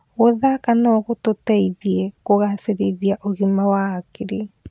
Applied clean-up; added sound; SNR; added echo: none; none; none; none.